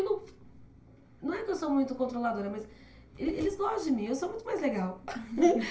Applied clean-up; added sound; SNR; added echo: none; Whoosh, swoosh, swish; 19 dB; reverberation time 0.4 s.